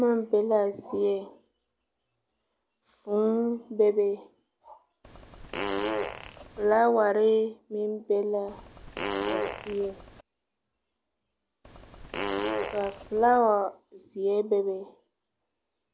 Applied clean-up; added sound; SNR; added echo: none; Fart; 5 dB; none.